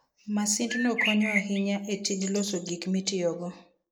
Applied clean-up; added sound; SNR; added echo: neural mask model Resemble Enhance denoiser.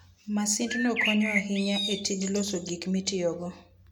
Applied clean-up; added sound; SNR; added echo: none; Bird; 3 dB; none.